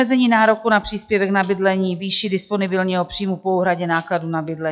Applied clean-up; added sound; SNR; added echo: classical method log-MMSE.